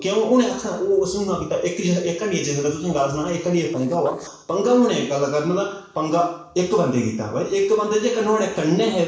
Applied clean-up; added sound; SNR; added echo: neural separator model SepFormer DNS4.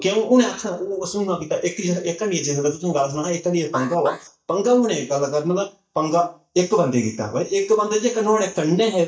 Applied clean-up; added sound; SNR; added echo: neural mask model DeepFilterNet 3.